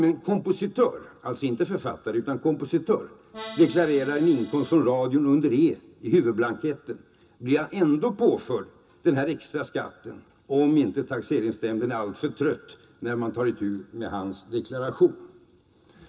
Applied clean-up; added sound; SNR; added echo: none; Accordion; 14 dB; reverberation time 0.2 s.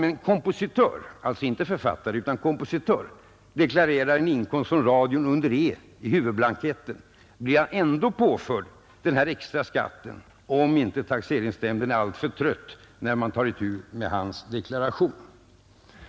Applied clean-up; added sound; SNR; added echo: none; none; none; none.